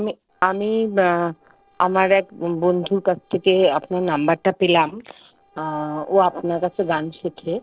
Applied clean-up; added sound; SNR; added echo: neural separator model SepFormer DNS4.